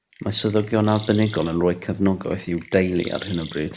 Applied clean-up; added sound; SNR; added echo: none; Chirp, tweet; 20 dB; none.